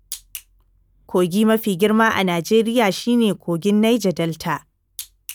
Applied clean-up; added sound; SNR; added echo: none; none; none; none.